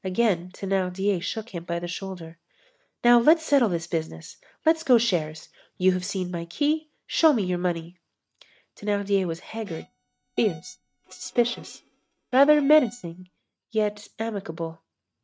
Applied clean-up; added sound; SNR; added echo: neural mask model RNNoise.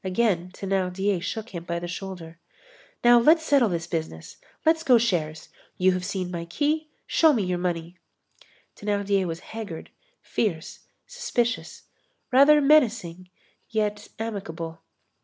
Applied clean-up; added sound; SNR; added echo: none; none; none; none.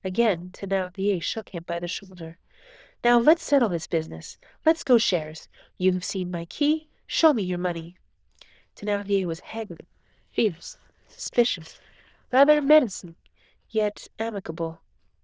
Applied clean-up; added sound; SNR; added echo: neural diffusion model UNIVERSE++.